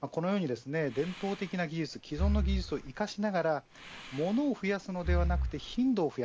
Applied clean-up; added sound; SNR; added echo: none; Breathing; 3 dB; none.